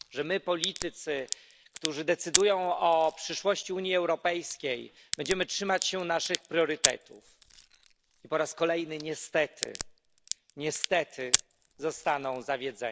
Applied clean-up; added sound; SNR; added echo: none; Crack; 6 dB; none.